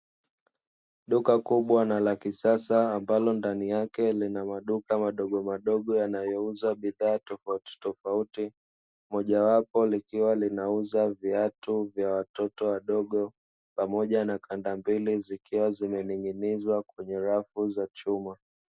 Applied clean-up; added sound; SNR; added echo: none; none; none; none.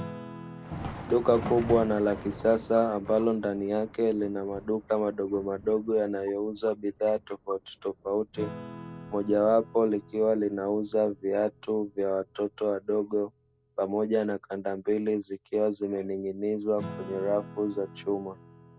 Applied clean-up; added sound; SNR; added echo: none; Acoustic guitar / Strum + Thunder; 15 dB; none.